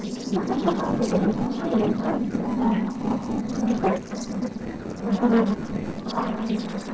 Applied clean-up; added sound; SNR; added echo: neural separator model SepFormer DNS4.